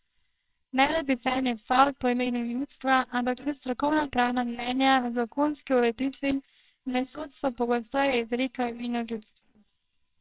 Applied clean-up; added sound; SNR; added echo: neural separator model SepFormer WHAMR!.